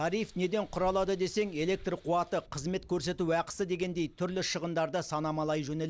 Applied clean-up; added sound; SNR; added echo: none; none; none; none.